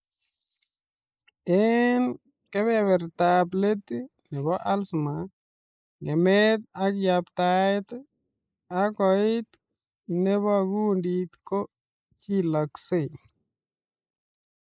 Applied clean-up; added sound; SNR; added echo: neural mask model Resemble Enhance denoiser.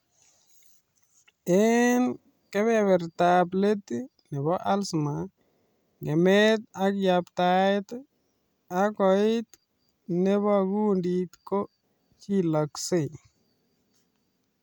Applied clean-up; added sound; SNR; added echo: none; none; none; none.